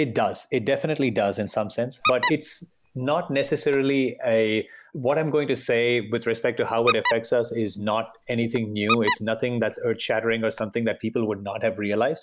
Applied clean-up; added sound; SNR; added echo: none; Squeak; 5 dB; none.